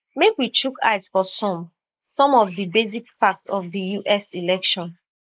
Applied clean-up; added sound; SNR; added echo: neural mask model Resemble Enhance denoiser.